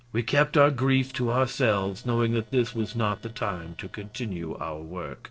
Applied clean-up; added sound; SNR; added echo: neural separator model SepFormer DNS4.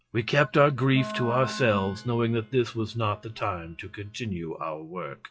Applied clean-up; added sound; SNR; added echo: classical method WPE with log-MMSE.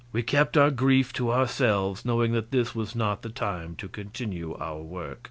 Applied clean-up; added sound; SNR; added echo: none; none; none; none.